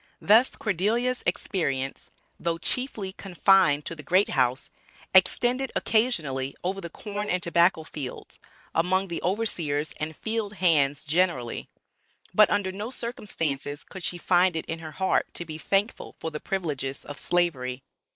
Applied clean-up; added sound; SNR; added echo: neural mask model Resemble Enhance denoiser.